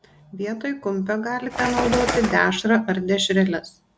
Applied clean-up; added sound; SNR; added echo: none; Bird; 3 dB; none.